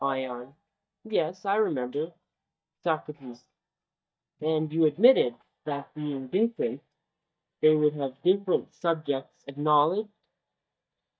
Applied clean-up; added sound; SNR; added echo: neural mask model DeepFilterNet 3.